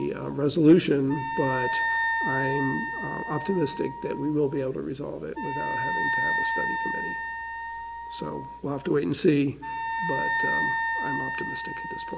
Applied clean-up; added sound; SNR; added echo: none; Wind instrument, woodwind instrument; 2 dB; none.